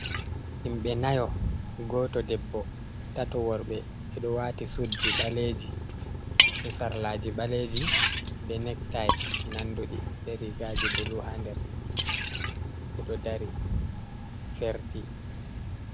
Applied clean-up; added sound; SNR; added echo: none; Liquid; -4 dB; none.